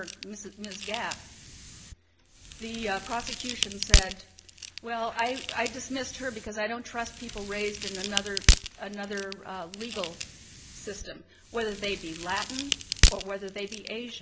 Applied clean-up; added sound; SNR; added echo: none; Crack; -5 dB; none.